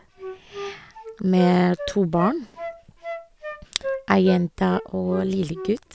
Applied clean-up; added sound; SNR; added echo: none; Wind instrument, woodwind instrument; 11 dB; none.